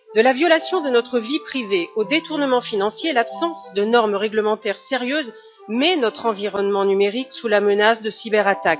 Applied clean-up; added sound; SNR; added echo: classical method log-MMSE.